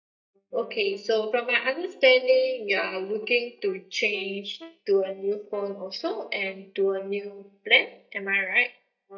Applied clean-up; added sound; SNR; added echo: neural mask model DeepFilterNet 3.